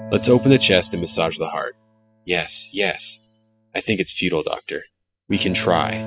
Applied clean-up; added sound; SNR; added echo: classical method spectral subtraction.